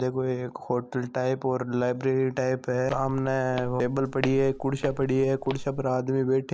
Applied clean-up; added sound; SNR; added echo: none; Walk, footsteps; 12 dB; none.